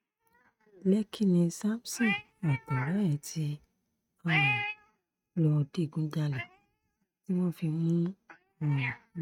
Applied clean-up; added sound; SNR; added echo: neural mask model RNNoise.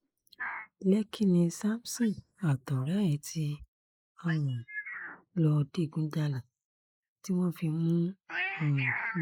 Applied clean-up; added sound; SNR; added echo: neural mask model Resemble Enhance denoiser.